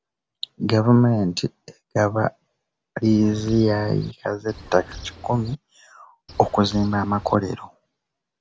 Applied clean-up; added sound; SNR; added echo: none; Bird; 17 dB; none.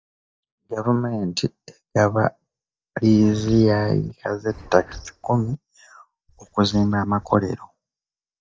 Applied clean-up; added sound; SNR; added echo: neural mask model DeepFilterNet 3.